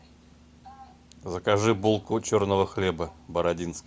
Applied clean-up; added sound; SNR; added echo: none; none; none; none.